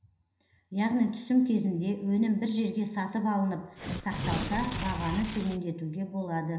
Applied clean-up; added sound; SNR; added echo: none; Tearing; 5 dB; reverberation time 0.9 s.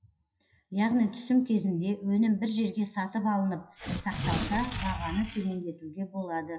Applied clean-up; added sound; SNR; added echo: classical method WPE with log-MMSE.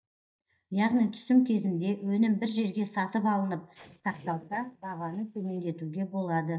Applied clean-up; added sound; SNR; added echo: neural mask model DeepFilterNet 3.